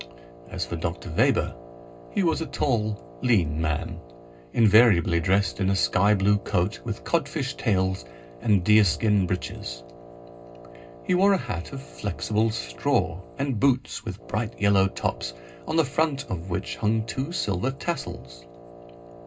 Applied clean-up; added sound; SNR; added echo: none; Wind instrument, woodwind instrument; 20 dB; reverberation time 0.2 s.